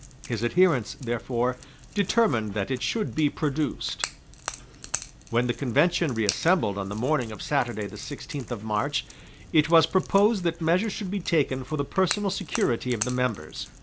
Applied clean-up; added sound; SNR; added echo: none; Crack / Crackle; 14 dB; none.